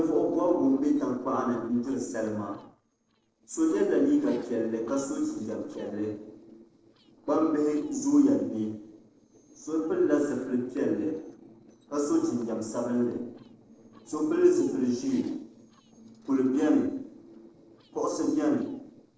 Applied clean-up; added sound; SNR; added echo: neural separator model SepFormer DNS4.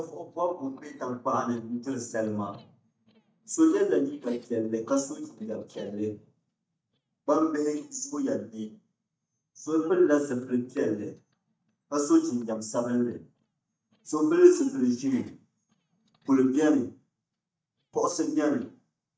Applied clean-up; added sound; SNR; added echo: neural mask model DeepFilterNet 3.